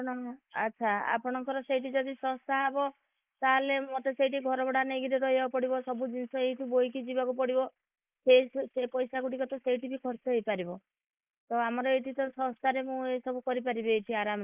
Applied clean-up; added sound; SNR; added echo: neural mask model Resemble Enhance denoiser.